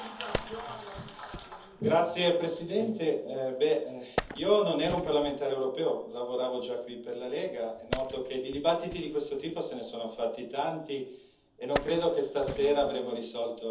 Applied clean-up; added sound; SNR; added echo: none; Wood; 12 dB; reverberation time 0.7 s.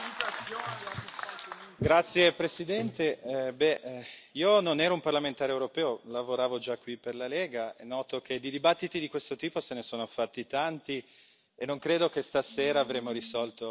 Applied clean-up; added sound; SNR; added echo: none; none; none; none.